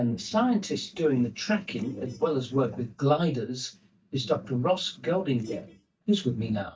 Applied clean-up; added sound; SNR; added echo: neural mask model DeepFilterNet 3.